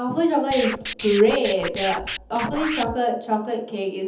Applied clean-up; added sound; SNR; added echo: none; Scratching (performance technique); 8 dB; reverberation time 0.7 s.